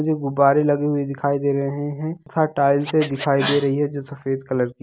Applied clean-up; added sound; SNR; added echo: none; Scratching (performance technique); 13 dB; none.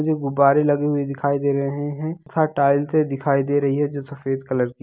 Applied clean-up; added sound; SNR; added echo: none; none; none; none.